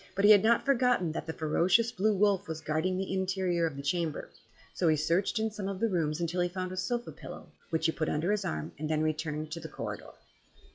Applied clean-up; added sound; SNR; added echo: classical method log-MMSE.